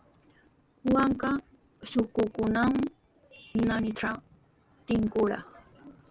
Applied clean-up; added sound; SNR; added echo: none; none; none; none.